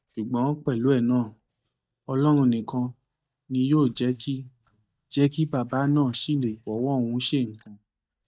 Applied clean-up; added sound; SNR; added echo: neural mask model DeepFilterNet 3.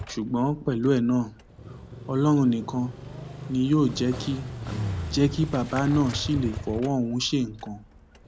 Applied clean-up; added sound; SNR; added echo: none; Motorcycle; 11 dB; none.